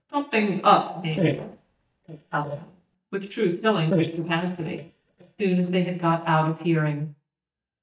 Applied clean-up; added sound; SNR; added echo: neural mask model DeepFilterNet 3.